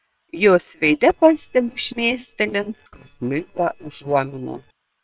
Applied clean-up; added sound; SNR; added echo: neural separator model SepFormer WHAM!.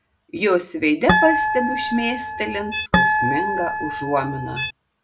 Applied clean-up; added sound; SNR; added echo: none; Harp; -2 dB; none.